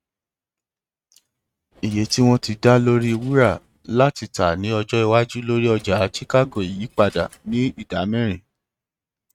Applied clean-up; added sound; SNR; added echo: neural mask model RNNoise.